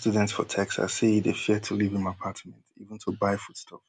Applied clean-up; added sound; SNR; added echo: none; none; none; none.